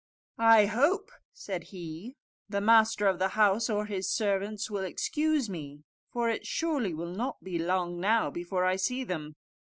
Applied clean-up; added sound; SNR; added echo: none; none; none; none.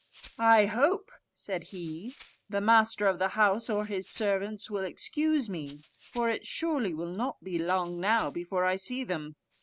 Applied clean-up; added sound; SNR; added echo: neural mask model RNNoise.